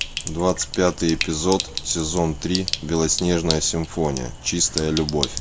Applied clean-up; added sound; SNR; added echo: none; Sink (filling or washing); 8 dB; none.